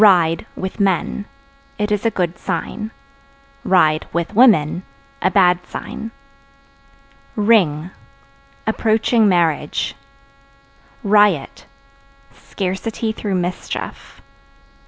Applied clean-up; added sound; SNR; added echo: none; none; none; none.